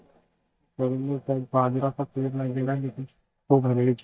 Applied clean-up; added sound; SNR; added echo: neural mask model DeepFilterNet 3.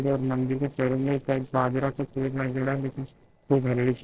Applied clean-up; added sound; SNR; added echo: neural separator model SepFormer DNS4.